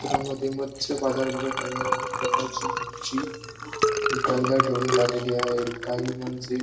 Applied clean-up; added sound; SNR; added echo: none; Liquid; 0 dB; reverberation time 0.9 s.